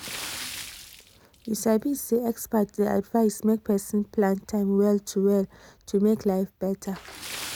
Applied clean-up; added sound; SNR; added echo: none; Splash, splatter; 17 dB; none.